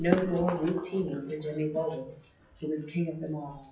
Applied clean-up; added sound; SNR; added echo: classical method WPE with log-MMSE.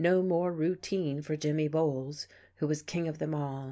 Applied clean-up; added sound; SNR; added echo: none; none; none; none.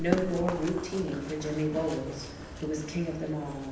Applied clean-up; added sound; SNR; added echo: none; Run; 7 dB; reverberation time 0.9 s.